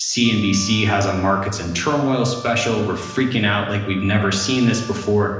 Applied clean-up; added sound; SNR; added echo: none; Wind instrument, woodwind instrument; 19 dB; reverberation time 1.0 s.